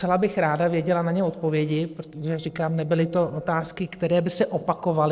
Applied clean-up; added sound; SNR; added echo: neural separator model SepFormer DNS4.